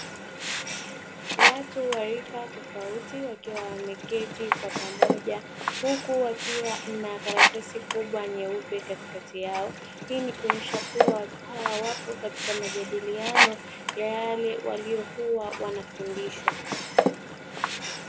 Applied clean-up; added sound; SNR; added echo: none; Sink (filling or washing); -3 dB; none.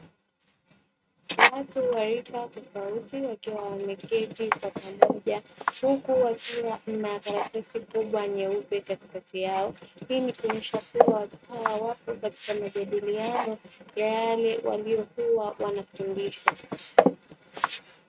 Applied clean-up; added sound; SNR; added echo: neural mask model RNNoise.